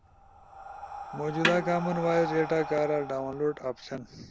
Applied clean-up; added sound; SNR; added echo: none; Breathing + Snare drum; 7 dB; none.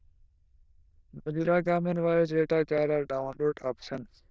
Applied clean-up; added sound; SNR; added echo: neural diffusion model UNIVERSE++.